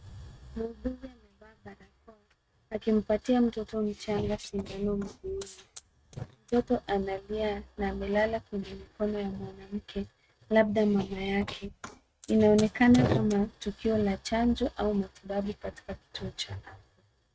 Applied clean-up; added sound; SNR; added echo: neural mask model RNNoise.